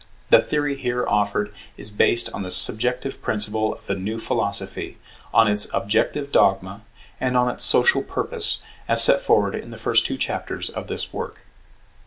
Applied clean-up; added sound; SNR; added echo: none; none; none; none.